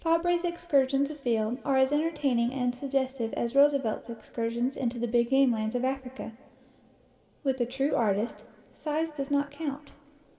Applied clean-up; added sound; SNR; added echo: none; none; none; reverberation time 2.7 s.